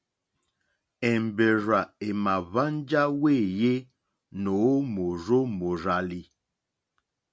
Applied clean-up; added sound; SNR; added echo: none; none; none; none.